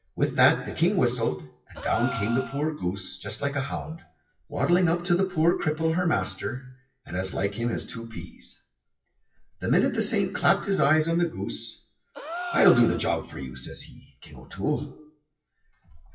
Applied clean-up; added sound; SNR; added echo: classical method WPE with log-MMSE.